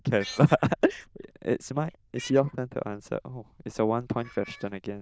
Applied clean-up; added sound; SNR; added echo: neural diffusion model UNIVERSE++.